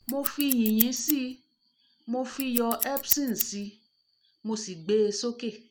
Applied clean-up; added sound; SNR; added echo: none; Scissors; 2 dB; none.